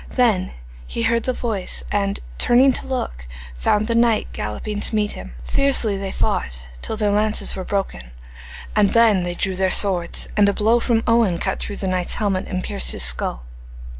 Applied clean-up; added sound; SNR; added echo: none; Car; 19 dB; none.